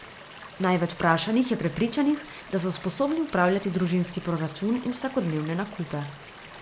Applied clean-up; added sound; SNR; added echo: none; Stream / Liquid; 18 dB; none.